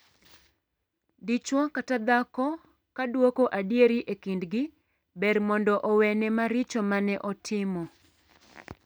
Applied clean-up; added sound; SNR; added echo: none; none; none; none.